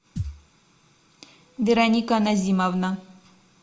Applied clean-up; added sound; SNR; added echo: none; Thump, thud; 11 dB; reverberation time 0.4 s.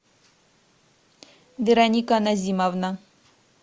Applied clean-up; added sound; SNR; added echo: none; none; none; none.